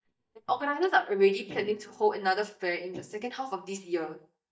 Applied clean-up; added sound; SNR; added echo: neural mask model DeepFilterNet 3.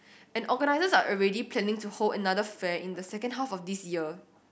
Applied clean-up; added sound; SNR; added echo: none; none; none; none.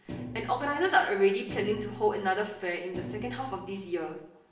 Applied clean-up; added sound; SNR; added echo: none; Thump, thud; 12 dB; reverberation time 0.7 s.